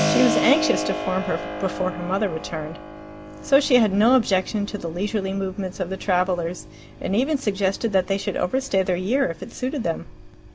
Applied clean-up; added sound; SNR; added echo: none; Keyboard (musical); 8 dB; none.